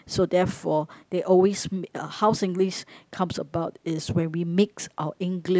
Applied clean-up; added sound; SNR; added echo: none; none; none; none.